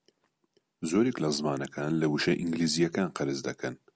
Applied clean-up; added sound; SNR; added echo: none; none; none; none.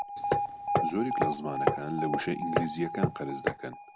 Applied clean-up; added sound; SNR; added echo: none; Alarm + Hammer; -4 dB; none.